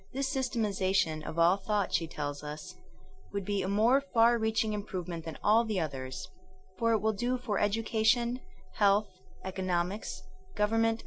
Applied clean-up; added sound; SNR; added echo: none; none; none; none.